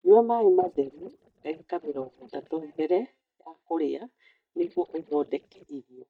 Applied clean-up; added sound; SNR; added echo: neural mask model DeepFilterNet 3.